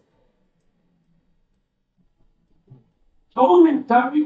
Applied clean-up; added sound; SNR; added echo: neural mask model DeepFilterNet 3.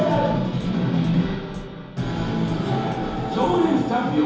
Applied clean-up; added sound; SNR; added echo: none; Drum kit; 18 dB; reverberation time 0.8 s.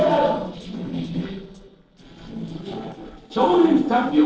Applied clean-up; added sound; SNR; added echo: neural separator model SepFormer DNS4.